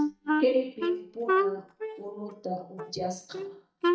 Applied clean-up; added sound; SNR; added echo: neural mask model DeepFilterNet 3.